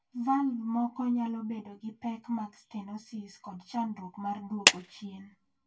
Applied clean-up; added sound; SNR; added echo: none; Clapping; -5 dB; reverberation time 0.1 s.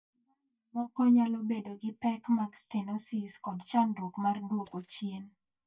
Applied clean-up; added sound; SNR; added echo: neural mask model DeepFilterNet 3.